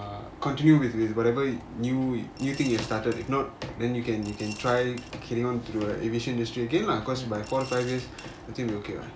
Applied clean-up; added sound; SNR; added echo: none; Coin (dropping) / Glass; 18 dB; none.